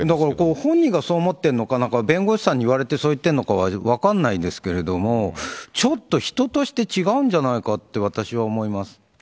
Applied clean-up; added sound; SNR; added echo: none; none; none; none.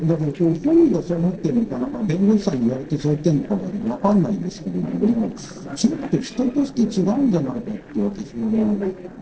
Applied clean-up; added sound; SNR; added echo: neural separator model SepFormer DNS4.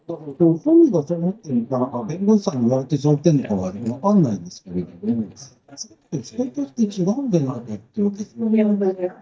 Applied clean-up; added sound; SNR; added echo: neural mask model DeepFilterNet 3.